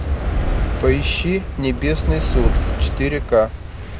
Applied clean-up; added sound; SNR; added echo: none; Fire; -2 dB; none.